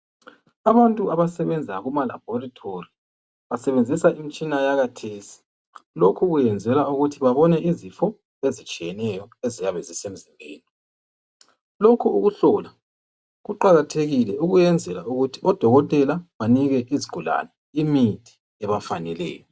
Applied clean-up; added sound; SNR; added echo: none; none; none; none.